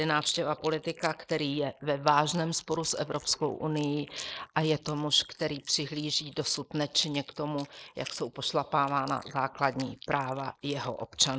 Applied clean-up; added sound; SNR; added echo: neural mask model Resemble Enhance denoiser.